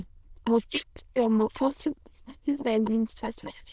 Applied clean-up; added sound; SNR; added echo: neural diffusion model UNIVERSE++.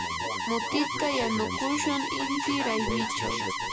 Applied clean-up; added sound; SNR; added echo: none; Alarm; -1 dB; none.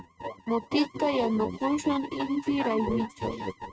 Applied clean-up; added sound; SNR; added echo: neural mask model RNNoise.